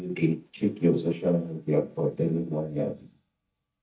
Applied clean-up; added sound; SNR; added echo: neural mask model DeepFilterNet 3.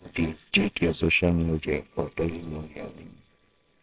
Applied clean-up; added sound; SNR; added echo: neural separator model SepFormer WHAMR!.